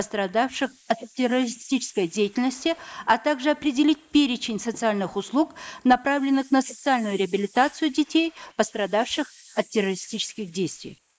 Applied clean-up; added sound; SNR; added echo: neural mask model Resemble Enhance denoiser.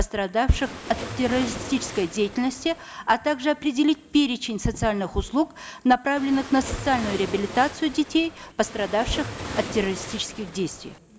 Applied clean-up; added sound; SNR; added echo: none; Waves, surf; 11 dB; none.